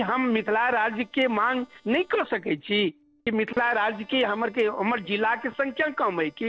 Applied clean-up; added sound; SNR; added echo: neural separator model SepFormer DNS4.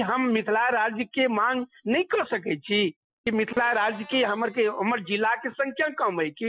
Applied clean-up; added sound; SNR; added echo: classical method Wiener filter.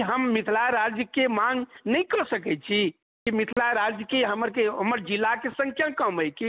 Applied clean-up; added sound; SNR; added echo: none; none; none; none.